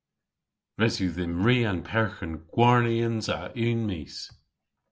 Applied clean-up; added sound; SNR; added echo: none; none; none; none.